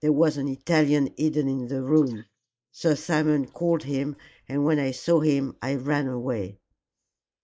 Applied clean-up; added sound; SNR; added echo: neural mask model Resemble Enhance denoiser.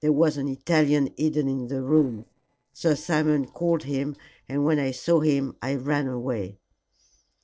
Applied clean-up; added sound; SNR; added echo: neural separator model SepFormer DNS4.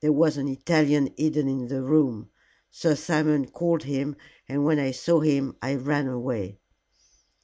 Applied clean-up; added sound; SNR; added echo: none; none; none; none.